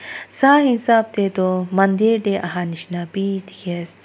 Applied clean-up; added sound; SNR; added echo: none; none; none; none.